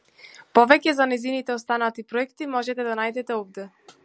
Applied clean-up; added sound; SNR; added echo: none; none; none; none.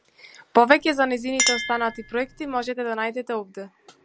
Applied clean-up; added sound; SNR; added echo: none; Chink, clink; 8 dB; none.